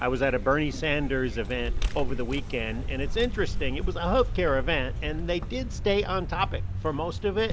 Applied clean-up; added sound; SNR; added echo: none; Vehicle; 2 dB; none.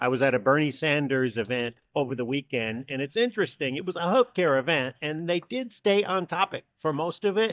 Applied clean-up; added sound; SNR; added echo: neural mask model DeepFilterNet 3.